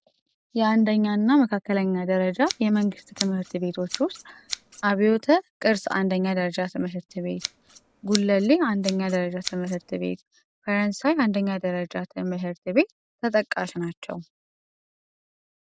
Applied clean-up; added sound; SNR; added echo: none; Scissors; 13 dB; none.